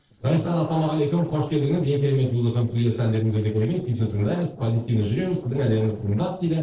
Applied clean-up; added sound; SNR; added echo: neural separator model SepFormer DNS4.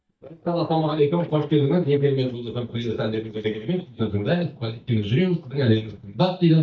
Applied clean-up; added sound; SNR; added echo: neural mask model DeepFilterNet 3.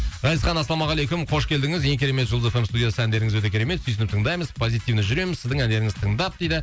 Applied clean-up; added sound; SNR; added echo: none; none; none; none.